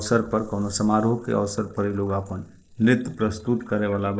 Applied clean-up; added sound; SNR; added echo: neural mask model Resemble Enhance denoiser.